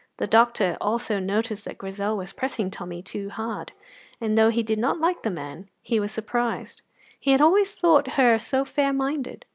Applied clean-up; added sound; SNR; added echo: none; none; none; none.